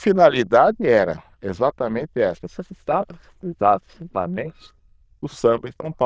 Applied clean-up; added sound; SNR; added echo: neural diffusion model UNIVERSE++.